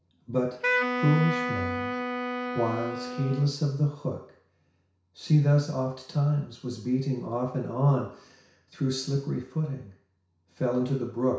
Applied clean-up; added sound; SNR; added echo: none; Wind instrument, woodwind instrument; 3 dB; reverberation time 0.6 s.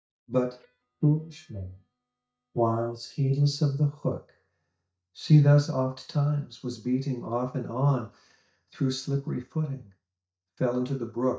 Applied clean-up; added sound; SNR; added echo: neural mask model DeepFilterNet 3.